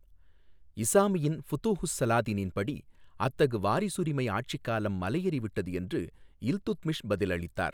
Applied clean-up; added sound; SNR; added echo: none; none; none; none.